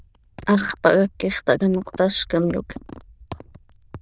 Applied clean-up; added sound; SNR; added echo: neural diffusion model UNIVERSE++.